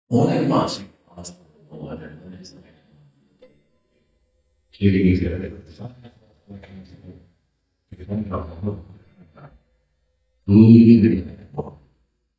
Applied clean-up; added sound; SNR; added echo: neural mask model DeepFilterNet 3.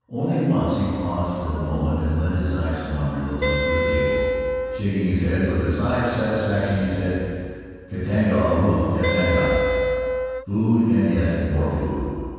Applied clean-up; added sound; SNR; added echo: none; Wind instrument, woodwind instrument; 1 dB; reverberation time 2.1 s.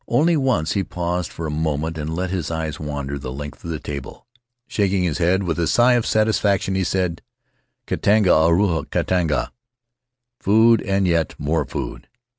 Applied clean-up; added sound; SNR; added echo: none; none; none; none.